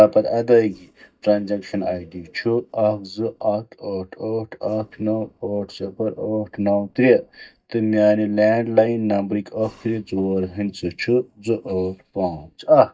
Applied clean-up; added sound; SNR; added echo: neural mask model DeepFilterNet 3.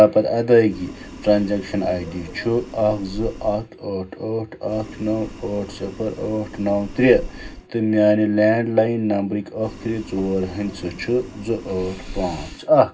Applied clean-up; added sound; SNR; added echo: none; Boiling; 15 dB; reverberation time 0.4 s.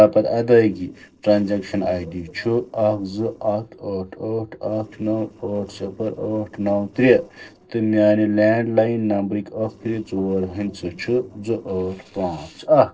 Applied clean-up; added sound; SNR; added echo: neural separator model SepFormer DNS4.